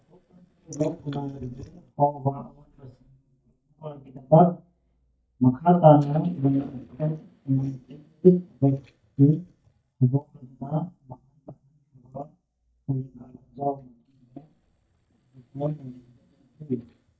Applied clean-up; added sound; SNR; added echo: neural mask model DeepFilterNet 3.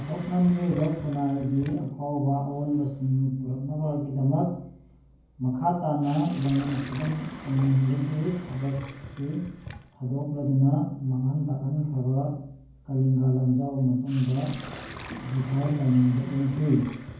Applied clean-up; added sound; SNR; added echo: none; Sink (filling or washing); 17 dB; reverberation time 0.9 s.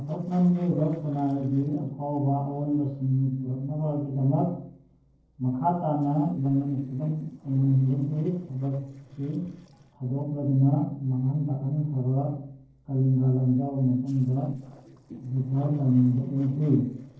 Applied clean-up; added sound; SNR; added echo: neural separator model SepFormer DNS4.